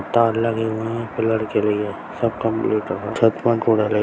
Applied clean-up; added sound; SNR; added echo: none; none; none; none.